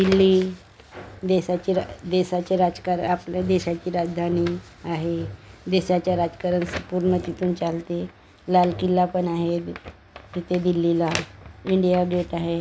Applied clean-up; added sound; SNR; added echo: none; none; none; none.